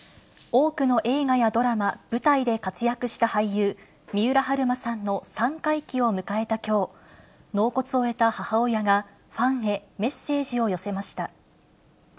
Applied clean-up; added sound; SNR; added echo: none; none; none; none.